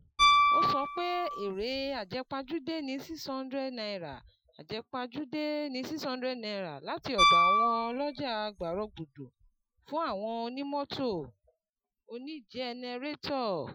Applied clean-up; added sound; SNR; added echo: classical method Wiener filter.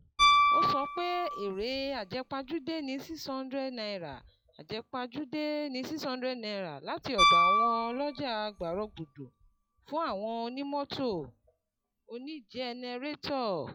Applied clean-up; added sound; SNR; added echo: classical method log-MMSE.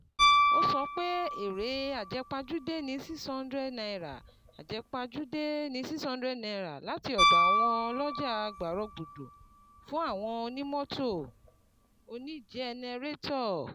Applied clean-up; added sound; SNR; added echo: none; Piano; -2 dB; none.